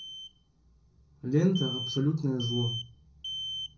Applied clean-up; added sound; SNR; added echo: none; Alarm; 8 dB; reverberation time 0.4 s.